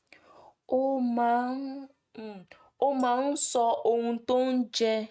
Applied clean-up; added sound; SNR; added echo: neural mask model RNNoise.